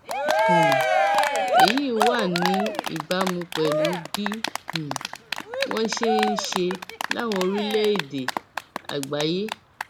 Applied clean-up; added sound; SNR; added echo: none; Cheering; -2 dB; none.